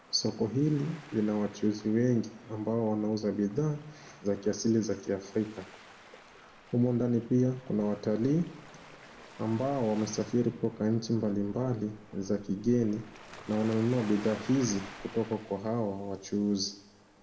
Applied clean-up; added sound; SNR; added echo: none; Waves, surf; 20 dB; reverberation time 0.4 s.